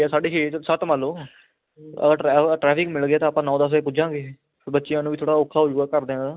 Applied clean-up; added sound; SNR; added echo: none; none; none; none.